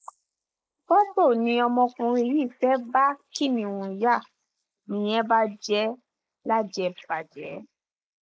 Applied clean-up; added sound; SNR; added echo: neural mask model Resemble Enhance denoiser.